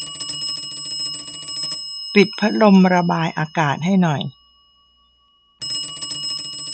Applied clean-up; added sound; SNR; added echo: none; Telephone; 10 dB; none.